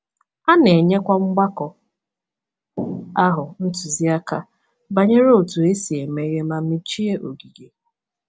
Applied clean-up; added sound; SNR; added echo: none; none; none; none.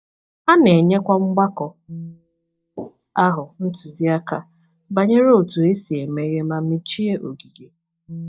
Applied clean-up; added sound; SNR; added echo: neural mask model DeepFilterNet 3.